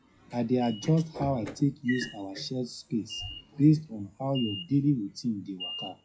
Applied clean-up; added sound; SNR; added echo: classical method WPE with log-MMSE.